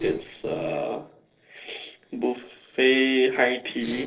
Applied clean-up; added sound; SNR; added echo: neural separator model SepFormer DNS4.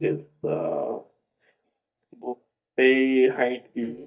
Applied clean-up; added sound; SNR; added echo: neural mask model DeepFilterNet 3.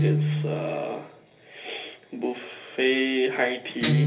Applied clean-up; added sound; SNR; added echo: none; Guitar; 1 dB; reverberation time 0.3 s.